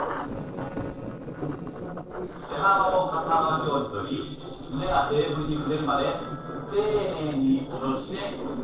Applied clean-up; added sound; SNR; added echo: neural separator model SepFormer DNS4.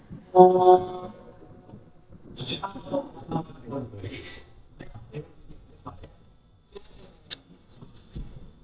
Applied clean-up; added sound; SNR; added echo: neural mask model DeepFilterNet 3.